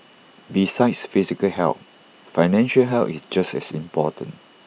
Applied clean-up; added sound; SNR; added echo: none; none; none; none.